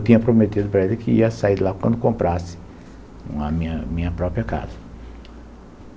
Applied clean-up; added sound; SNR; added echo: none; none; none; none.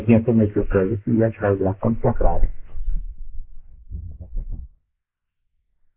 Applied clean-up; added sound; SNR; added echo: neural mask model Resemble Enhance denoiser.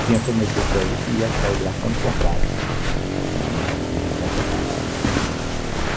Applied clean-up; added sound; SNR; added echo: none; Walk, footsteps + Motorcycle; -4 dB; none.